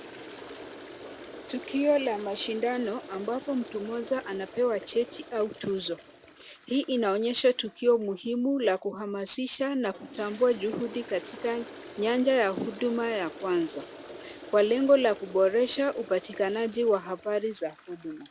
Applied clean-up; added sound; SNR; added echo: none; Toilet flush; 17 dB; none.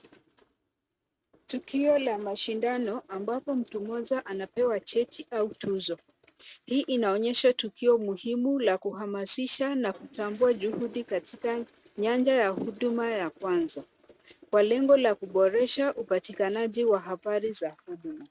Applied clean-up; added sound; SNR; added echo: neural mask model RNNoise.